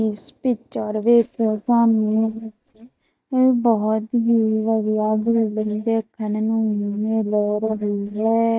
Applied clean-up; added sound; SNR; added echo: neural mask model DeepFilterNet 3.